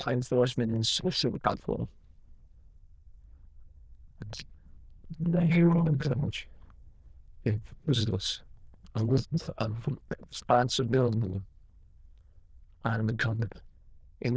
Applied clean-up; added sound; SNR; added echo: neural diffusion model UNIVERSE++.